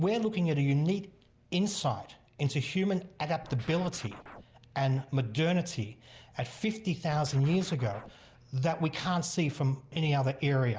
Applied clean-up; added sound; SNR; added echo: none; Scratching (performance technique); 18 dB; none.